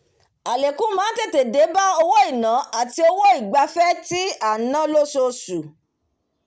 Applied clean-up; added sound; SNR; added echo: none; none; none; none.